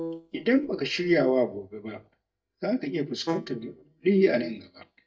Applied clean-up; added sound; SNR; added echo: neural mask model DeepFilterNet 3.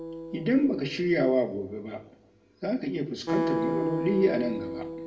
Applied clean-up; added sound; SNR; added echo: none; Acoustic guitar; 5 dB; reverberation time 0.6 s.